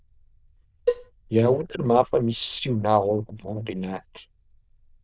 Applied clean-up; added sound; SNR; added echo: neural diffusion model UNIVERSE++.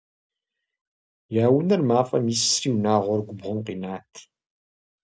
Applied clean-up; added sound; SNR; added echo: none; none; none; none.